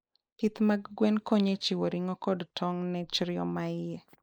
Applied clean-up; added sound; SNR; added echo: neural mask model Resemble Enhance denoiser.